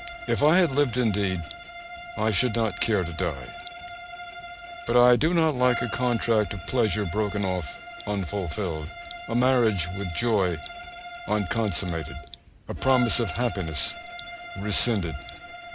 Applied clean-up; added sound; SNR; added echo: none; Bowed string instrument; 12 dB; none.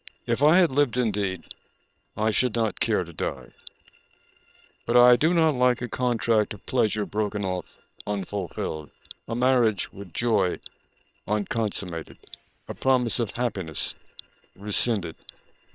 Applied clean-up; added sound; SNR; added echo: neural separator model SepFormer WHAM!.